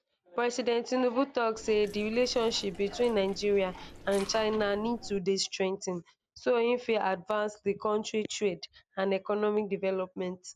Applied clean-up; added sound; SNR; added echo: none; Liquid; 16 dB; none.